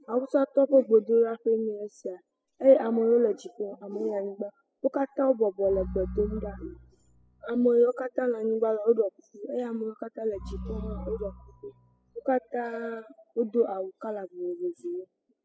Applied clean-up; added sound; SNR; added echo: classical method spectral subtraction.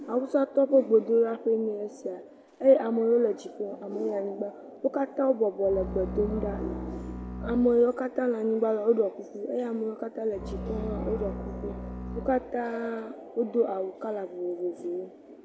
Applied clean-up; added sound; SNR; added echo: none; Bowed string instrument; 9 dB; none.